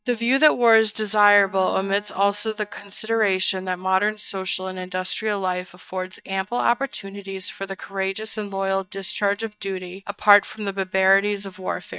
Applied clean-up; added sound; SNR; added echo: neural mask model DeepFilterNet 3.